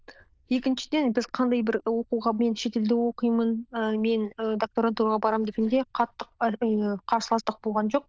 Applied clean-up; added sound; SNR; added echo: neural diffusion model UNIVERSE++.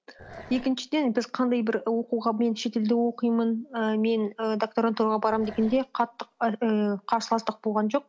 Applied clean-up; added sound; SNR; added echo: none; Growling; 20 dB; none.